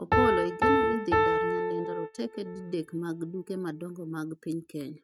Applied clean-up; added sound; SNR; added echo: neural mask model RNNoise.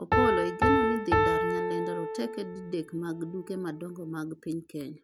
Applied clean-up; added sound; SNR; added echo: none; Piano; -3 dB; none.